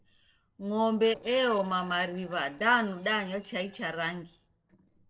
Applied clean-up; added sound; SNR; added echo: neural separator model SepFormer DNS4.